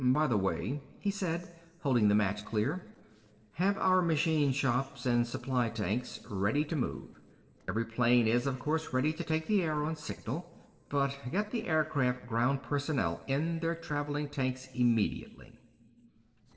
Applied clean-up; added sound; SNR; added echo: neural separator model SepFormer DNS4.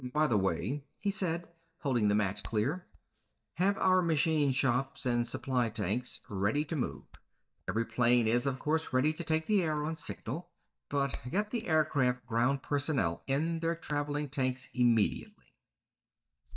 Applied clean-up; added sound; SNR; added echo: neural mask model DeepFilterNet 3.